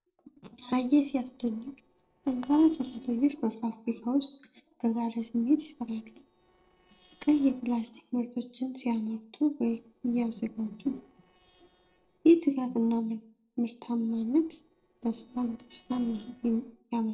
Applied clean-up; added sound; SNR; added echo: neural separator model SepFormer DNS4.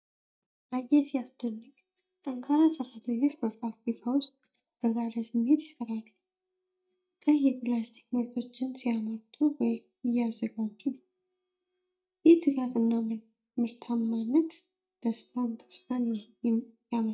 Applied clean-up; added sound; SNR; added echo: neural mask model DeepFilterNet 3.